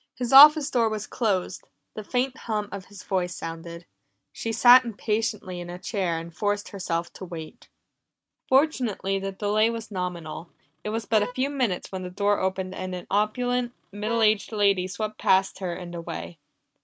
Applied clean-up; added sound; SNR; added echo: neural mask model RNNoise.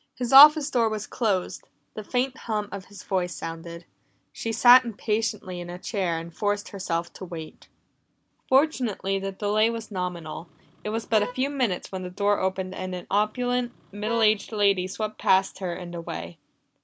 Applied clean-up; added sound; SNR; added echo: none; Vehicle horn, car horn, honking; 14 dB; none.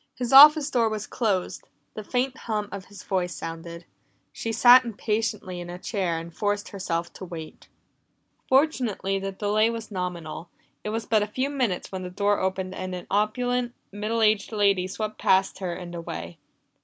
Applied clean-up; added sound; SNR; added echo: none; none; none; none.